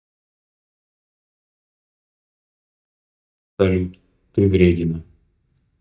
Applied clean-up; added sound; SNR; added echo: neural mask model DeepFilterNet 3.